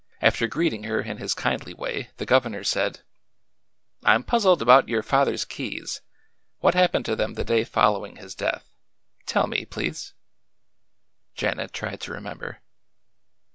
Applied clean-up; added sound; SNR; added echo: none; none; none; none.